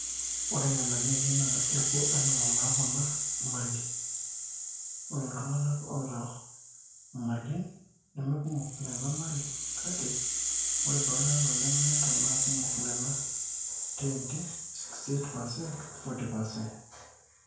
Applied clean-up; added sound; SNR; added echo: none; Rattle (instrument); -4 dB; reverberation time 0.5 s.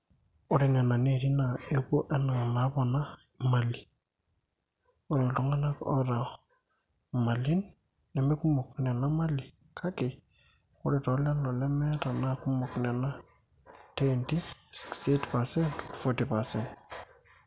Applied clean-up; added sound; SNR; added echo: none; none; none; none.